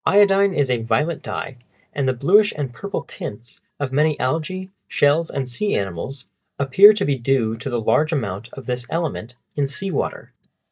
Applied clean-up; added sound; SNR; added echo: neural mask model DeepFilterNet 3.